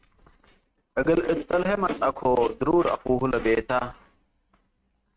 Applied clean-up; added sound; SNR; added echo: neural mask model RNNoise.